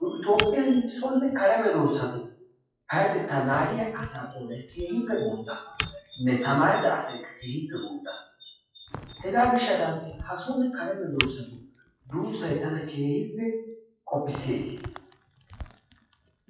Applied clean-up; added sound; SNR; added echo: classical method WPE with log-MMSE.